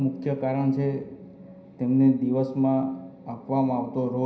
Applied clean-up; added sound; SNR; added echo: none; none; none; reverberation time 0.5 s.